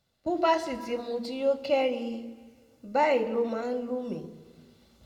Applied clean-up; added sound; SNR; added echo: none; none; none; reverberation time 1.0 s.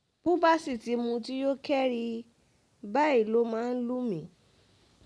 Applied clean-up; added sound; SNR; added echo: none; none; none; none.